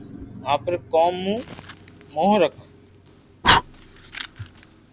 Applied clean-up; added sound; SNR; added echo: none; Fire; 2 dB; none.